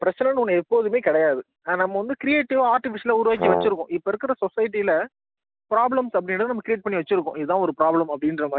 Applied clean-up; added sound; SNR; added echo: none; Brass instrument; 1 dB; none.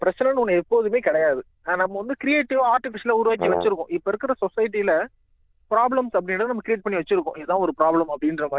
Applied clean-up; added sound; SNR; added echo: neural diffusion model UNIVERSE++.